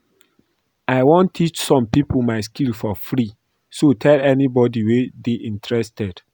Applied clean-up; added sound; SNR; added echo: none; none; none; none.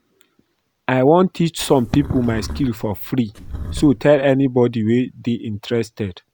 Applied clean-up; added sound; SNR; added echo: none; Livestock, farm animals, working animals; 13 dB; none.